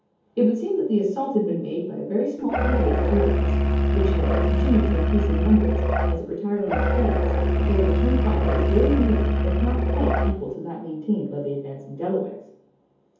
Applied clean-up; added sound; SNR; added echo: none; Musical instrument; -4 dB; reverberation time 0.7 s.